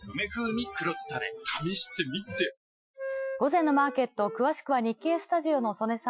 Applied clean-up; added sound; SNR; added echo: classical method Wiener filter.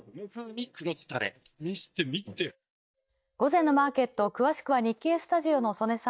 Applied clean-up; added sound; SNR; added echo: neural mask model DeepFilterNet 3.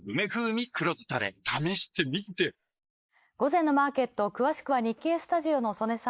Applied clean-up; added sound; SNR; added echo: neural mask model Resemble Enhance denoiser.